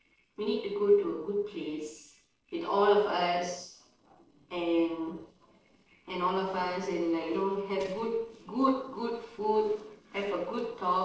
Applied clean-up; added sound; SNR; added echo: neural separator model SepFormer DNS4.